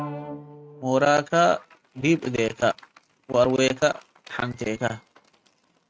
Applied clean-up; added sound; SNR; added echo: neural mask model RNNoise.